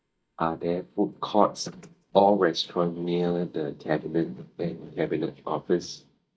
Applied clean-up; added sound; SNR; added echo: neural mask model DeepFilterNet 3.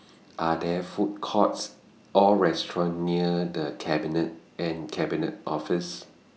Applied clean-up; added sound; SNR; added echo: none; none; none; none.